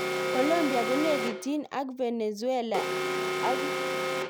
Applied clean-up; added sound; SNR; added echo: none; Alarm; 1 dB; none.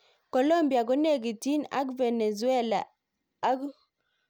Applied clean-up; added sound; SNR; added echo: none; none; none; none.